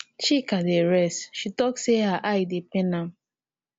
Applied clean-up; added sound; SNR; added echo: none; none; none; none.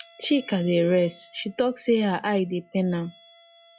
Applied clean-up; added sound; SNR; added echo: classical method log-MMSE.